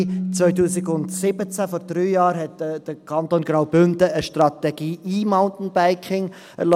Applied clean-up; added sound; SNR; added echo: none; Keyboard (musical); 12 dB; none.